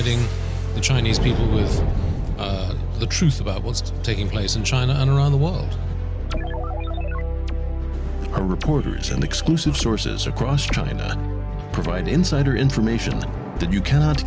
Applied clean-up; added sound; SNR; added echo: none; none; none; none.